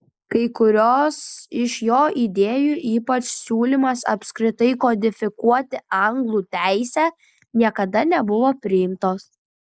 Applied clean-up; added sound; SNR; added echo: neural mask model Resemble Enhance denoiser.